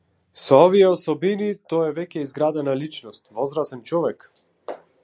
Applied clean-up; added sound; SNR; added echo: none; none; none; none.